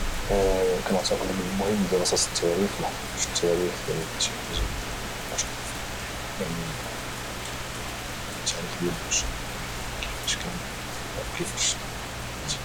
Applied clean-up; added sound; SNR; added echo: none; Rain; 2 dB; none.